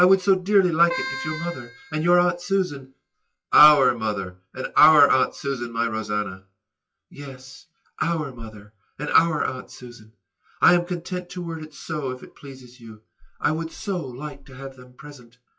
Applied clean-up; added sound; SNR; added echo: classical method WPE with log-MMSE.